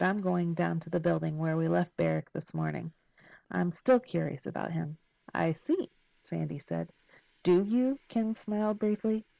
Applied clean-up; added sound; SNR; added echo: neural mask model Resemble Enhance denoiser.